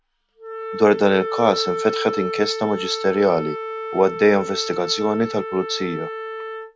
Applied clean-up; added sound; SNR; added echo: none; Wind instrument, woodwind instrument; 7 dB; none.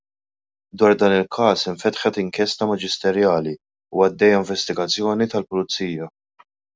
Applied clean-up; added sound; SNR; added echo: none; none; none; none.